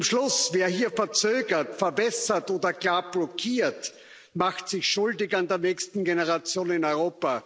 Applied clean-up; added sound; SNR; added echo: none; none; none; none.